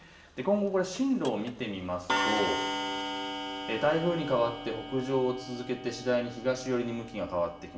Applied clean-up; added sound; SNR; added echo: none; Clock; 6 dB; reverberation time 0.7 s.